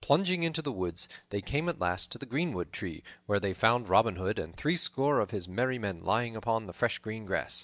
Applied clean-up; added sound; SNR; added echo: none; none; none; none.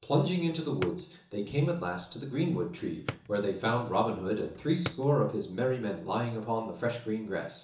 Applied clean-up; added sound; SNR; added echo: none; Drawer open or close; 14 dB; reverberation time 0.7 s.